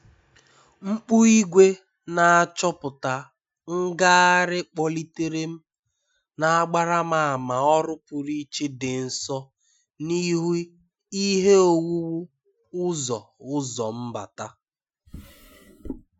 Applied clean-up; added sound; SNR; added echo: classical method Wiener filter.